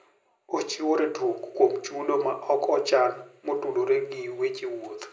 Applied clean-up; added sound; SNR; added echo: none; none; none; reverberation time 0.5 s.